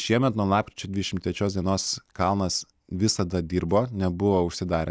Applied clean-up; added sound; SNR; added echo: none; none; none; none.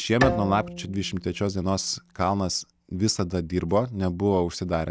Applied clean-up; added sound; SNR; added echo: none; Bowed string instrument; 8 dB; none.